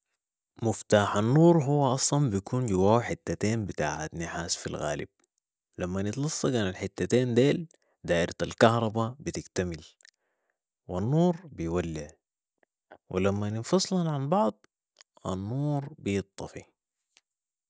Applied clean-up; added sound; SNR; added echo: none; none; none; none.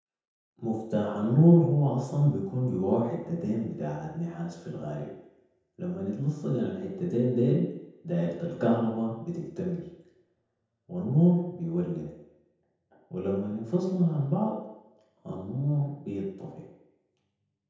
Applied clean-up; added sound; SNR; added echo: none; none; none; reverberation time 0.9 s.